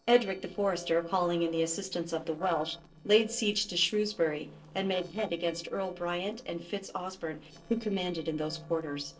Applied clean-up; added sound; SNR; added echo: neural separator model SepFormer DNS4.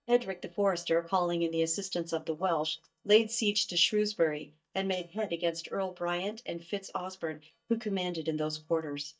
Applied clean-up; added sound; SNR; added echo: neural mask model DeepFilterNet 3.